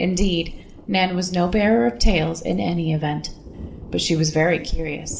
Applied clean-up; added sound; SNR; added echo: none; Thunder; 19 dB; reverberation time 0.5 s.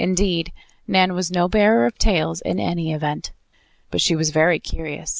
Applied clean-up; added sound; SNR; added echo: none; none; none; none.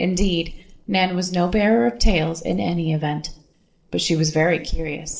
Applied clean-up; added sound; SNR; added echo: neural separator model SepFormer DNS4.